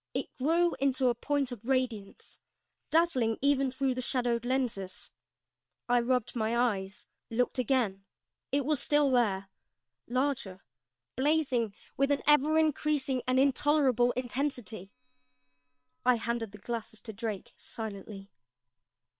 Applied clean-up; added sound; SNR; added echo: neural separator model SepFormer WHAM!.